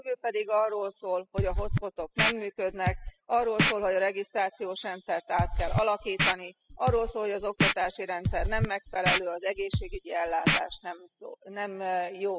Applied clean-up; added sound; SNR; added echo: classical method spectral subtraction.